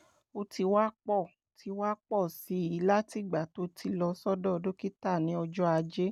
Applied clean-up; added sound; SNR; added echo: none; none; none; none.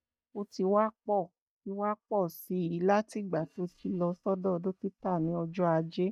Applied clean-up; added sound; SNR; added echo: neural mask model DeepFilterNet 3.